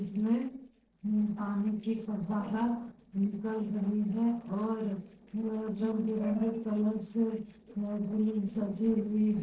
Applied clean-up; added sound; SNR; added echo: neural separator model SepFormer DNS4.